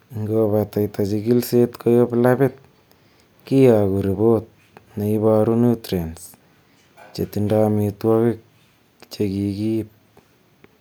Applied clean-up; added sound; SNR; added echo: none; none; none; none.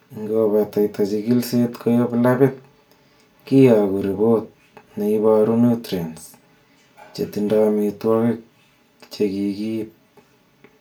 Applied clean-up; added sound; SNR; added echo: none; none; none; reverberation time 0.2 s.